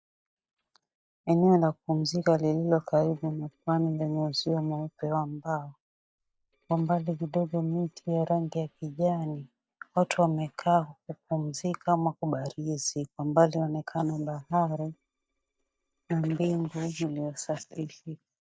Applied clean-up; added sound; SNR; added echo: neural mask model DeepFilterNet 3.